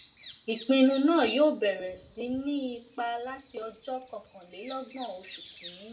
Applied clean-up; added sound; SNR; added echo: none; Bird vocalization, bird call, bird song; 14 dB; reverberation time 0.2 s.